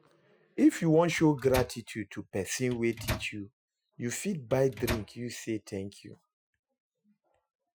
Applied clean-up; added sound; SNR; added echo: classical method Wiener filter.